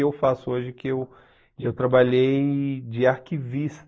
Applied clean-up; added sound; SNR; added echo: neural mask model Resemble Enhance denoiser.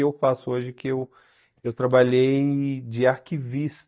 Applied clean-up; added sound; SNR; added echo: neural mask model DeepFilterNet 3.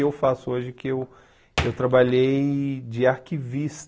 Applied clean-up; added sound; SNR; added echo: none; Hands; 14 dB; none.